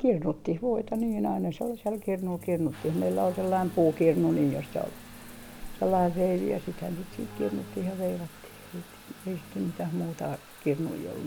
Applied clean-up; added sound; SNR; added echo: none; Keyboard (musical) + Trickle, dribble / Bathtub (filling or washing) / Water tap, faucet; 16 dB; none.